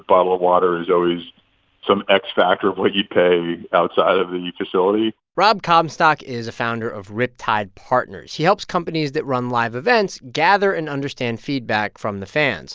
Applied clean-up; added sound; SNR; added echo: none; none; none; none.